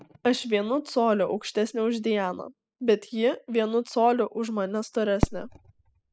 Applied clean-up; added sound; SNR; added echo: classical method spectral subtraction.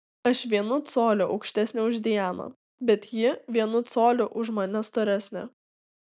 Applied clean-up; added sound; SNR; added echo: none; none; none; none.